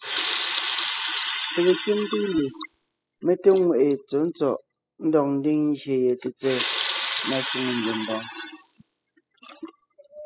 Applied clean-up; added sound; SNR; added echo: classical method spectral subtraction.